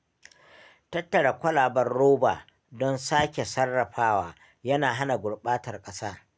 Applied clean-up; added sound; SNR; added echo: none; none; none; none.